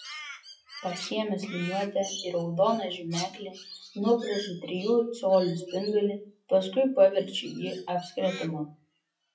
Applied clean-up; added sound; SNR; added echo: classical method WPE with log-MMSE.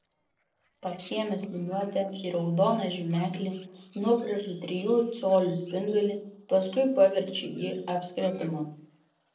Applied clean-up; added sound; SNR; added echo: neural separator model SepFormer DNS4.